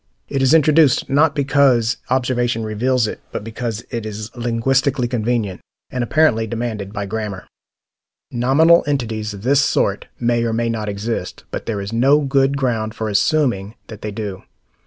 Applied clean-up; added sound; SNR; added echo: none; none; none; none.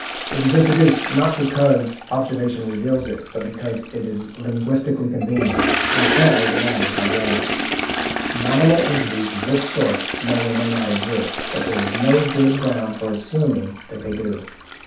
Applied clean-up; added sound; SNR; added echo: none; Toilet flush; 4 dB; reverberation time 0.7 s.